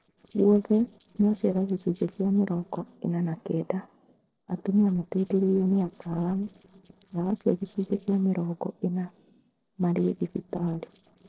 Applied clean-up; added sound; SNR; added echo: neural separator model SepFormer DNS4.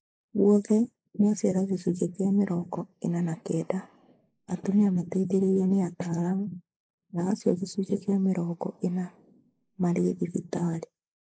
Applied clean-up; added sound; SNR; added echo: neural mask model Resemble Enhance denoiser.